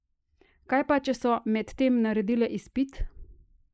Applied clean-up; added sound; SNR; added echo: neural mask model Resemble Enhance denoiser.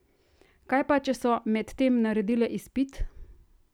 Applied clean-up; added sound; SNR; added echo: none; none; none; none.